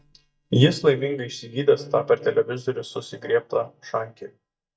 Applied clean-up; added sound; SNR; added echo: neural mask model DeepFilterNet 3.